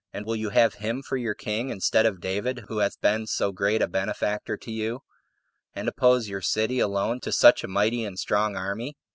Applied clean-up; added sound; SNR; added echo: none; none; none; none.